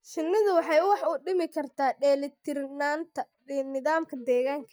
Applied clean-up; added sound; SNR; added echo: neural mask model DeepFilterNet 3.